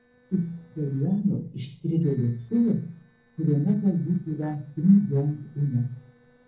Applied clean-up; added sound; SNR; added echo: neural separator model SepFormer DNS4.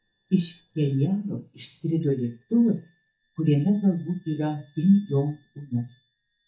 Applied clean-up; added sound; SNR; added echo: neural mask model DeepFilterNet 3.